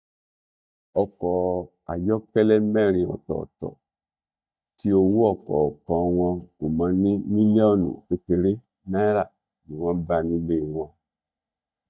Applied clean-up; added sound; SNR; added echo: neural mask model DeepFilterNet 3.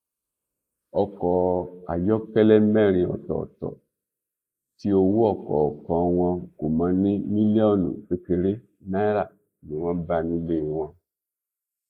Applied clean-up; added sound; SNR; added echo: neural mask model Resemble Enhance denoiser.